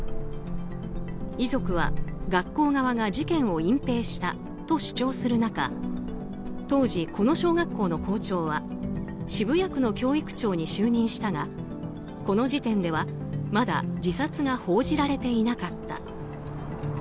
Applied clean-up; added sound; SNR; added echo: none; Cricket / Motor vehicle (road); 10 dB; none.